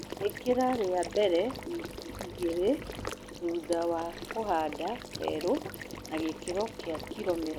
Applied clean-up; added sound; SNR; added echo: none; Water / Liquid; 9 dB; none.